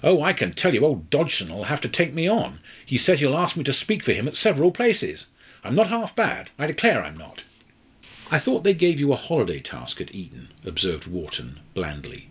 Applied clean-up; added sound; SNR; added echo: none; none; none; none.